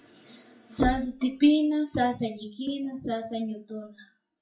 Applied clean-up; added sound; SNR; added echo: classical method WPE with log-MMSE.